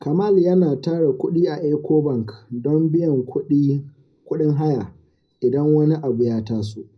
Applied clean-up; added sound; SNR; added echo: none; none; none; reverberation time 0.5 s.